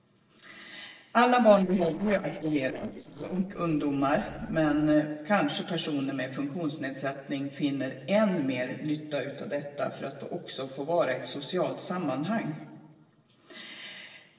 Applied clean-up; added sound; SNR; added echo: neural separator model SepFormer DNS4.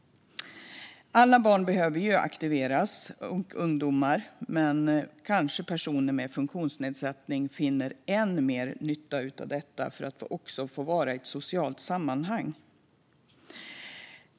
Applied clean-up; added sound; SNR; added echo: none; none; none; none.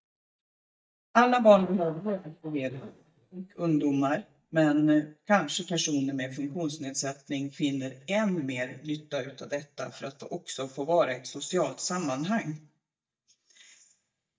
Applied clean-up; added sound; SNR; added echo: neural mask model DeepFilterNet 3.